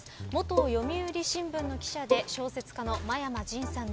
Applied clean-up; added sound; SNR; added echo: none; Bowed string instrument; 0 dB; none.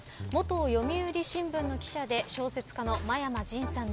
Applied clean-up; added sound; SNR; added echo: none; none; none; none.